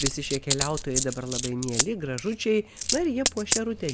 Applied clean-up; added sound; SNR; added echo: none; Coin (dropping); 1 dB; none.